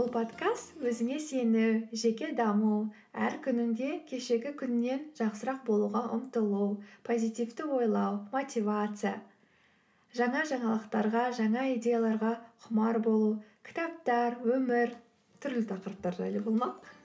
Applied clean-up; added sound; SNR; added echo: none; none; none; none.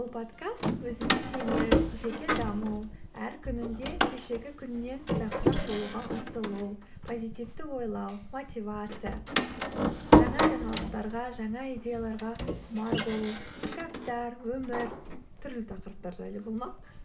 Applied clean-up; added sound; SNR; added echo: none; Door; -5 dB; none.